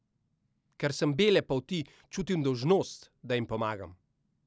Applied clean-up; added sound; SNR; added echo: none; none; none; none.